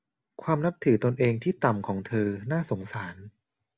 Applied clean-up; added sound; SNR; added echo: none; none; none; none.